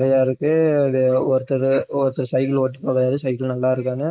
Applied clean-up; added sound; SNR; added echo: neural mask model Resemble Enhance denoiser.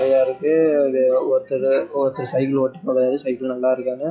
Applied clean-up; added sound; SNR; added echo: classical method log-MMSE.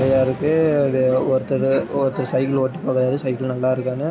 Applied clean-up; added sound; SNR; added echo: none; Thunder; 18 dB; none.